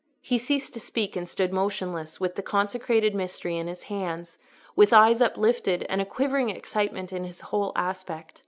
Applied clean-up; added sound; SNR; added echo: none; none; none; none.